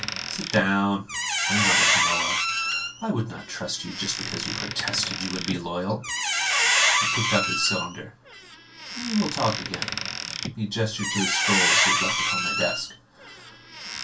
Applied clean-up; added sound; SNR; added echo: none; Squeak; -3 dB; reverberation time 0.2 s.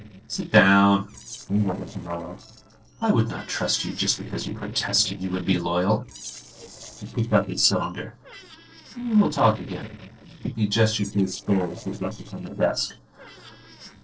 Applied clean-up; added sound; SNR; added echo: neural separator model SepFormer DNS4.